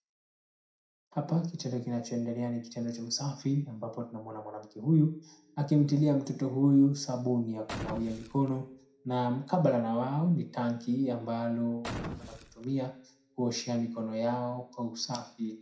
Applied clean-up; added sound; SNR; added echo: none; Boom; 10 dB; reverberation time 0.5 s.